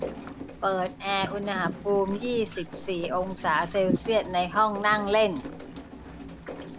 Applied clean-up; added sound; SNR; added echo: none; Rain; 12 dB; none.